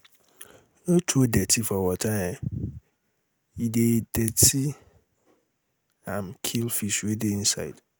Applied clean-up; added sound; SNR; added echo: none; none; none; none.